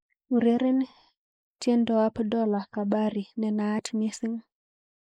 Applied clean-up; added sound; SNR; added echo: neural mask model Resemble Enhance denoiser.